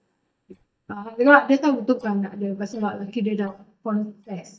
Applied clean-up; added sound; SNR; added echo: neural mask model DeepFilterNet 3.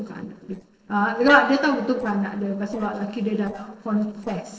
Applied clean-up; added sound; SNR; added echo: neural separator model SepFormer DNS4.